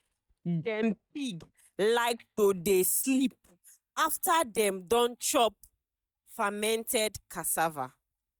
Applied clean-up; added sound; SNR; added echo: neural mask model DeepFilterNet 3.